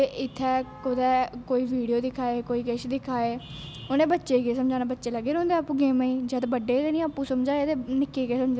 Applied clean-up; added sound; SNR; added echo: none; none; none; none.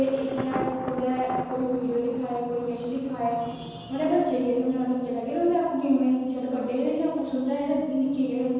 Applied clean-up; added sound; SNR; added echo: none; Thunder; 14 dB; reverberation time 1.2 s.